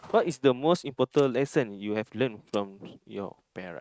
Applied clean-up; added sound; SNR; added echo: neural mask model RNNoise.